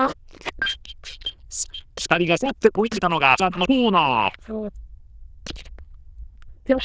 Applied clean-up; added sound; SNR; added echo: neural diffusion model UNIVERSE++.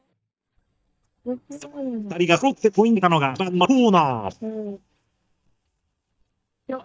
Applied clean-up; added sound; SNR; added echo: neural mask model DeepFilterNet 3.